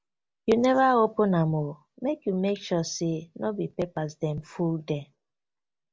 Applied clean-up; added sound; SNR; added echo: none; none; none; none.